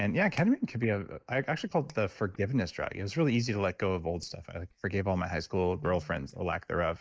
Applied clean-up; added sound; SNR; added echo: neural mask model DeepFilterNet 3.